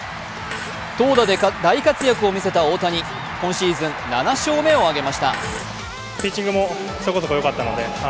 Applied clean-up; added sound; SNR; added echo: none; Strum + Fart; 15 dB; none.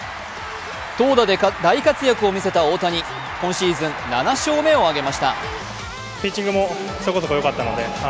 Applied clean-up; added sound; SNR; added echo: none; none; none; none.